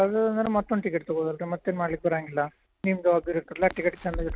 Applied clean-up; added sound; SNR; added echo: none; Crackle; 16 dB; none.